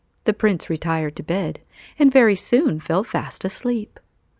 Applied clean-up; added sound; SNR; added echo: none; none; none; none.